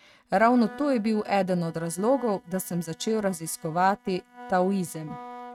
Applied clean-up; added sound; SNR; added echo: neural mask model RNNoise.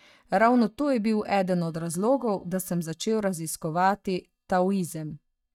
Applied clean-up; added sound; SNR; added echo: neural mask model DeepFilterNet 3.